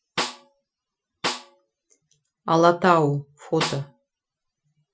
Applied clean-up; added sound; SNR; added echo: classical method Wiener filter.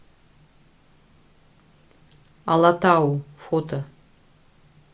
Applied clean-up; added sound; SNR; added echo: none; none; none; none.